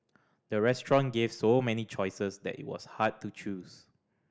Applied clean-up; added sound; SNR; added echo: none; none; none; none.